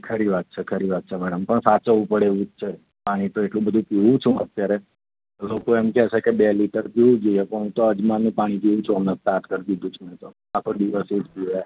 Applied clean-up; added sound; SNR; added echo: none; none; none; none.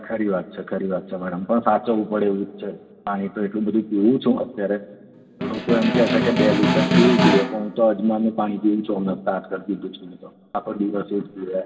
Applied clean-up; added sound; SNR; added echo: none; Snare drum; -1 dB; reverberation time 2.9 s.